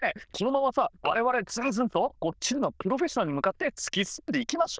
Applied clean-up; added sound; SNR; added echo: neural diffusion model UNIVERSE++.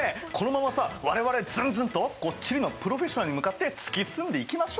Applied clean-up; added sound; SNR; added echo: none; none; none; none.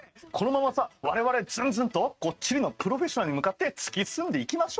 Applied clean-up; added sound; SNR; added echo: neural mask model RNNoise.